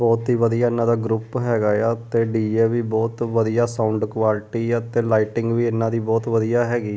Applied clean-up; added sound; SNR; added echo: none; none; none; none.